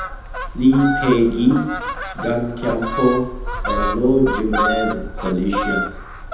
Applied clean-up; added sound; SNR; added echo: none; Fowl; 5 dB; reverberation time 0.9 s.